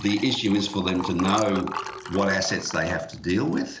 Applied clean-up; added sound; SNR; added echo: none; Liquid; 11 dB; none.